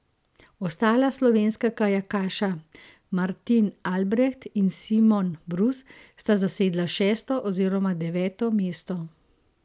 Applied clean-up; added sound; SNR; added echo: none; none; none; none.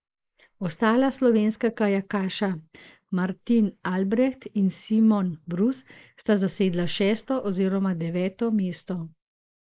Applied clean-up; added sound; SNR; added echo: neural mask model Resemble Enhance denoiser.